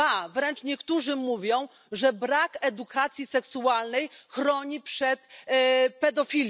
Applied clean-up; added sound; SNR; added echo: none; Cricket; 14 dB; none.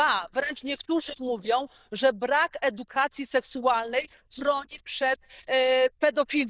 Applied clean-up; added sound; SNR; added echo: neural diffusion model UNIVERSE++.